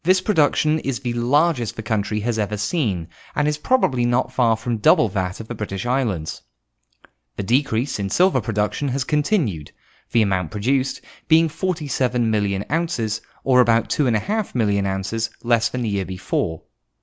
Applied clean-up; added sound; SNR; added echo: none; none; none; none.